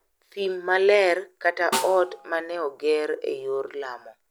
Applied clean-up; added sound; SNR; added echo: none; Snare drum; 11 dB; none.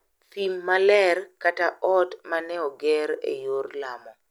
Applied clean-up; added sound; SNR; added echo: none; none; none; none.